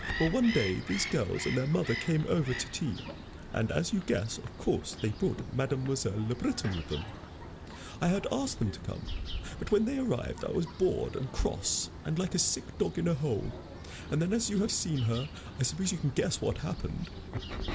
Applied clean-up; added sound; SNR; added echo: none; Bird vocalization, bird call, bird song; 10 dB; none.